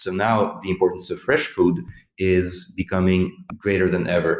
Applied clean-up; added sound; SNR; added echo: none; none; none; none.